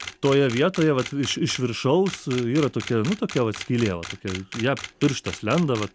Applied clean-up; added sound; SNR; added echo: none; Camera; 14 dB; none.